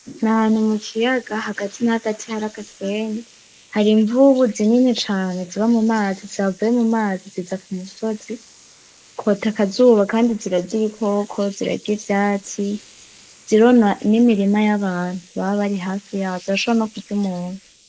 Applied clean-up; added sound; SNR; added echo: neural mask model Resemble Enhance denoiser.